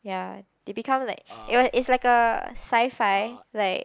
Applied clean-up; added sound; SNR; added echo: neural mask model Resemble Enhance denoiser.